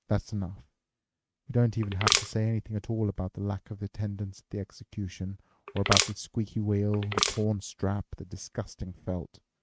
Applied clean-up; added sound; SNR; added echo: neural mask model RNNoise.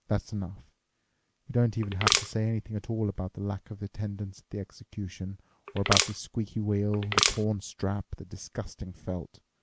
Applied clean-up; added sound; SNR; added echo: none; Crushing; -4 dB; none.